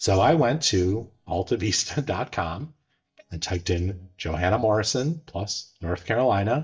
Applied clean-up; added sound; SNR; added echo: neural mask model DeepFilterNet 3.